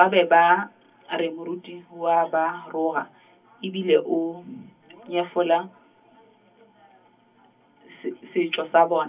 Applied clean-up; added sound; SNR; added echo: none; none; none; reverberation time 0.3 s.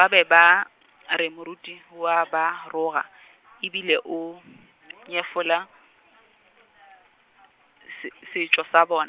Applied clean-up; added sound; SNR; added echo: none; none; none; none.